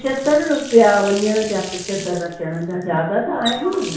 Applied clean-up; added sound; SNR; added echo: none; Water tap, faucet; 15 dB; reverberation time 0.6 s.